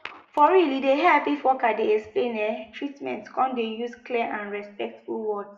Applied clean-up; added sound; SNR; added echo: none; none; none; reverberation time 0.6 s.